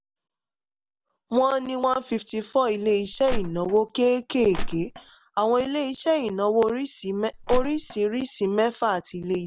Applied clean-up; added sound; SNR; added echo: none; Crushing; 4 dB; none.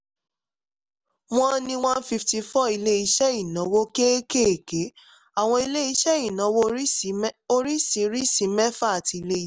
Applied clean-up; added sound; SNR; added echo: none; none; none; none.